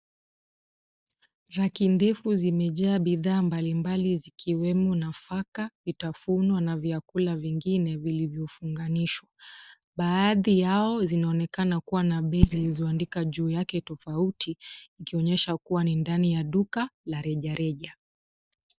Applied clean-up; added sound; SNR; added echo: neural mask model DeepFilterNet 3.